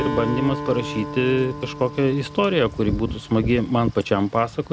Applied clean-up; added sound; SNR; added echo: none; Acoustic guitar + Wind / Rain; 9 dB; none.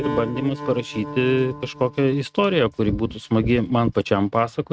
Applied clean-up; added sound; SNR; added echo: neural mask model RNNoise.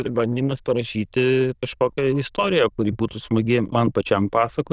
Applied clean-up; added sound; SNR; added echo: neural diffusion model UNIVERSE++.